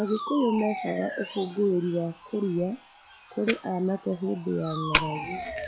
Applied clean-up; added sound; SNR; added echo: classical method log-MMSE.